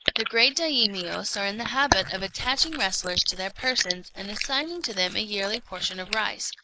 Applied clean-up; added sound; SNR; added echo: neural mask model Resemble Enhance denoiser.